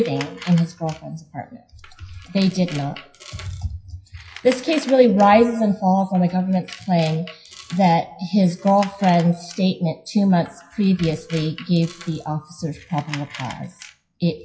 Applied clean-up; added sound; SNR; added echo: classical method WPE with log-MMSE.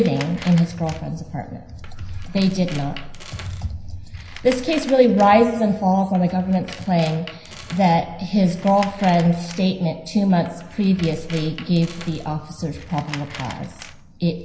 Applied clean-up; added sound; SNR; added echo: none; Tools; 19 dB; reverberation time 0.9 s.